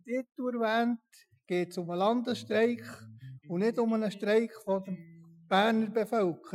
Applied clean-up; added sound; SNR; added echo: classical method Wiener filter.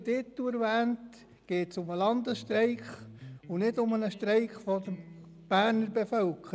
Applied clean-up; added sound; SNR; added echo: none; Electric guitar; 20 dB; none.